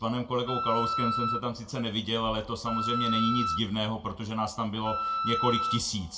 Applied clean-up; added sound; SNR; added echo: none; Wind instrument, woodwind instrument; 1 dB; reverberation time 0.2 s.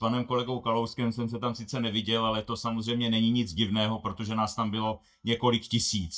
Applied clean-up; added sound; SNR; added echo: neural mask model DeepFilterNet 3.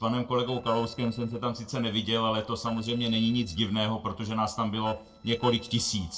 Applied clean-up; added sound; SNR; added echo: neural separator model SepFormer DNS4.